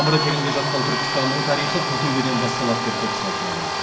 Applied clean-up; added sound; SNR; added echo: none; Domestic sounds, home sounds; 0 dB; reverberation time 2.6 s.